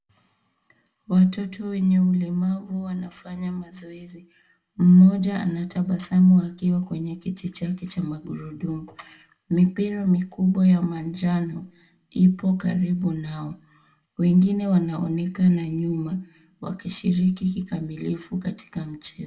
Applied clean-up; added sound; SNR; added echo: none; none; none; reverberation time 0.3 s.